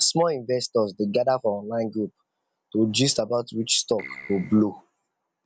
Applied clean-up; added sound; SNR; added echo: none; Keyboard (musical); 15 dB; none.